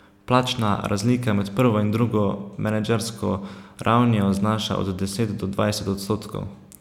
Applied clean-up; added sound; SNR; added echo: none; none; none; none.